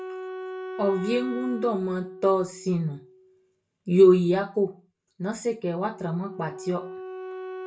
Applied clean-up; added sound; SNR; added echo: none; Wind instrument, woodwind instrument; 13 dB; reverberation time 0.3 s.